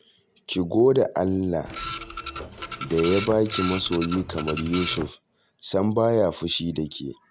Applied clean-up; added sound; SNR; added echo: none; Printer; 9 dB; none.